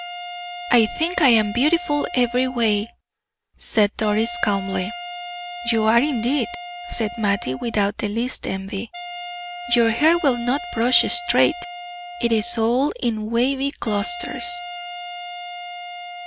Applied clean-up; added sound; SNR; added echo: none; Wind instrument, woodwind instrument; 12 dB; none.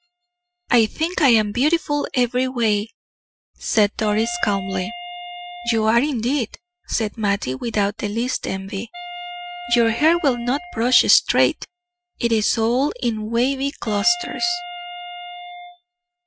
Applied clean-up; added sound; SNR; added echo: classical method Wiener filter.